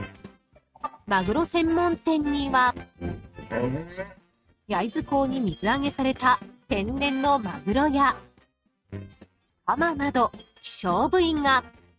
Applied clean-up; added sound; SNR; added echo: neural mask model RNNoise.